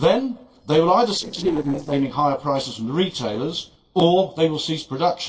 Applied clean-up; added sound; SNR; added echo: neural separator model SepFormer DNS4.